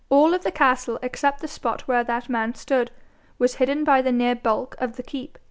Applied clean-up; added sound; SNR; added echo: none; none; none; none.